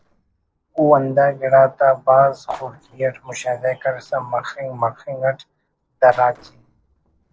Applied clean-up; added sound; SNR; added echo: neural separator model SepFormer DNS4.